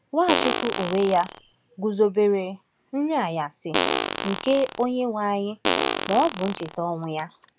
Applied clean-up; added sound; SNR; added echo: none; Fart; 2 dB; none.